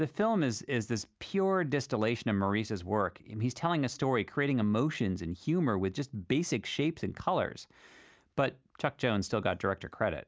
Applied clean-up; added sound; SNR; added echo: none; none; none; none.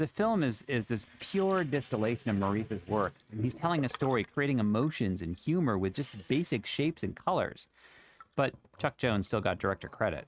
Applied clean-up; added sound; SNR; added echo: neural mask model RNNoise.